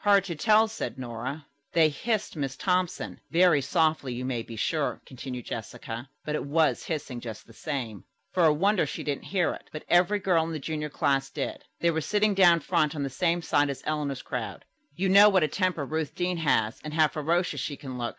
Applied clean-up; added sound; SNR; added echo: none; none; none; none.